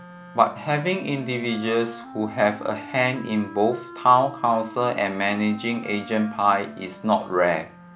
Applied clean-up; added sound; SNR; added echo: none; Wind instrument, woodwind instrument; 17 dB; none.